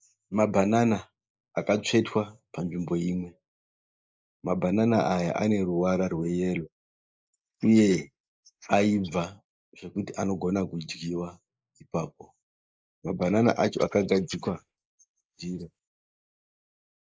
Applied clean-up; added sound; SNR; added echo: neural mask model Resemble Enhance denoiser.